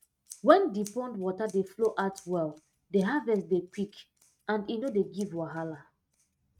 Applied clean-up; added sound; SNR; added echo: neural mask model RNNoise.